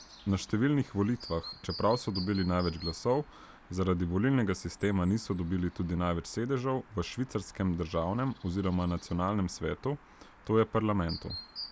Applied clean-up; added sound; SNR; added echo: none; Chirp, tweet; 18 dB; none.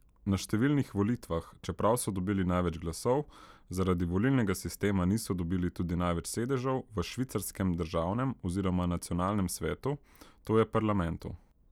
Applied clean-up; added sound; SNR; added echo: none; none; none; none.